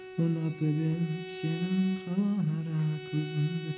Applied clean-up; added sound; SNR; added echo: none; Bowed string instrument; 13 dB; none.